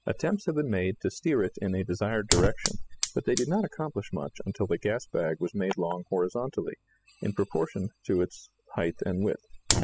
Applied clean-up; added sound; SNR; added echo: classical method spectral subtraction.